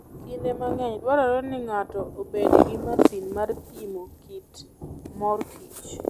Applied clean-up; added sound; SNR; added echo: none; Thunder / Rain; 13 dB; none.